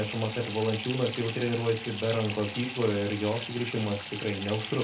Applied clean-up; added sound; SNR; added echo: none; Fill (with liquid) / Bathtub (filling or washing); 9 dB; reverberation time 0.3 s.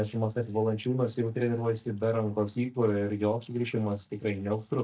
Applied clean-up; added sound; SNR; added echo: neural mask model DeepFilterNet 3.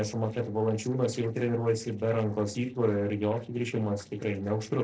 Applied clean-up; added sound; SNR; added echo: neural separator model SepFormer DNS4.